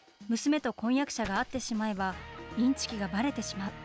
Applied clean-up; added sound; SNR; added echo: none; Splash, splatter; 19 dB; none.